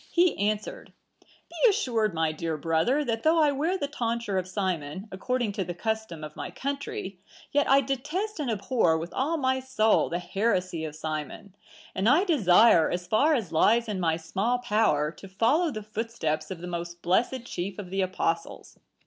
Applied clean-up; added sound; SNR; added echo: none; none; none; none.